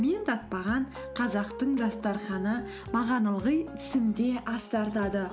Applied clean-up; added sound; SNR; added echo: none; none; none; none.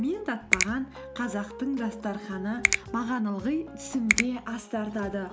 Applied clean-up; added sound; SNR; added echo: none; Finger snapping; 1 dB; none.